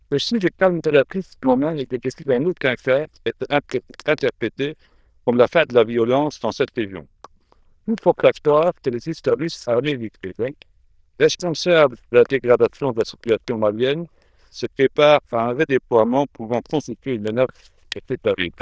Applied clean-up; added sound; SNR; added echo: neural diffusion model UNIVERSE++.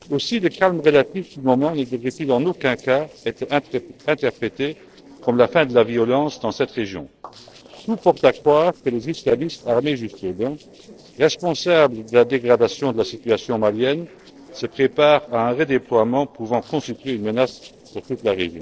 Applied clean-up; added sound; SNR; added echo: neural separator model SepFormer DNS4.